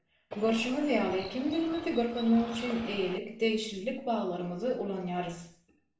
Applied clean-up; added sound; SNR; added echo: none; Bird; 13 dB; reverberation time 0.5 s.